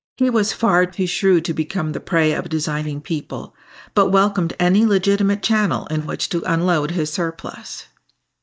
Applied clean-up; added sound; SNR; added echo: neural mask model DeepFilterNet 3.